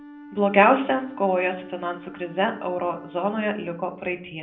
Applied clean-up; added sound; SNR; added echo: none; Wind instrument, woodwind instrument; 18 dB; reverberation time 0.5 s.